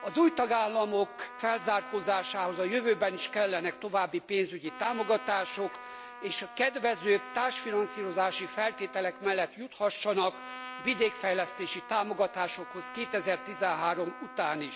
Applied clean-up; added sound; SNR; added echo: none; Trumpet; 14 dB; none.